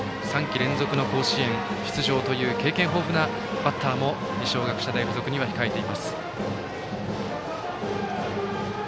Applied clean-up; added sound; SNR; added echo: none; none; none; none.